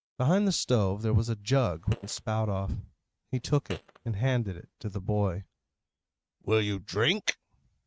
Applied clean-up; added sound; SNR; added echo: neural mask model RNNoise.